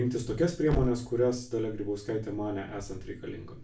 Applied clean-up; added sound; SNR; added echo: none; Thump, thud; 10 dB; reverberation time 0.3 s.